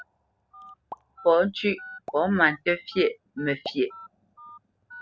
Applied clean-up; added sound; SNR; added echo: none; Explosion + Telephone; 18 dB; none.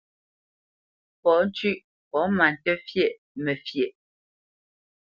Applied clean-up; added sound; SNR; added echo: none; none; none; none.